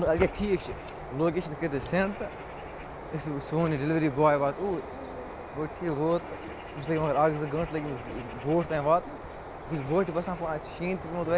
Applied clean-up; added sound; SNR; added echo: none; Bird; 11 dB; none.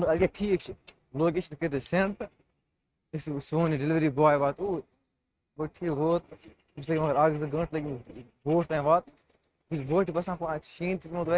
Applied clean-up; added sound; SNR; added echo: neural mask model RNNoise.